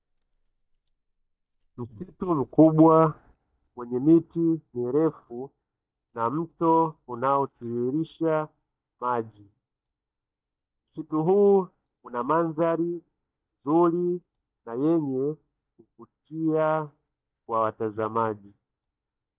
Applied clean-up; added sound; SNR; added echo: neural mask model DeepFilterNet 3.